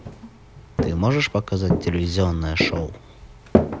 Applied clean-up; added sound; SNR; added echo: none; Walk, footsteps; 2 dB; none.